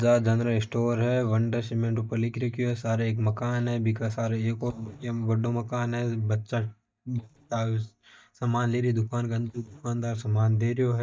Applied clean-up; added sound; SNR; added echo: neural mask model DeepFilterNet 3.